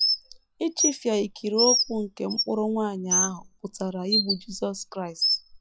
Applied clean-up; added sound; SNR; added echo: classical method log-MMSE.